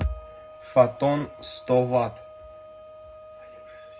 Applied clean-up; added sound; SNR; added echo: none; Wind instrument, woodwind instrument; 18 dB; reverberation time 0.3 s.